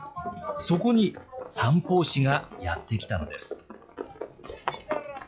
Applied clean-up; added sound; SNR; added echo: classical method log-MMSE.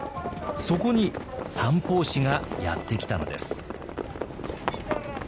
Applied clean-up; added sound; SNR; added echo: none; Livestock, farm animals, working animals; 6 dB; none.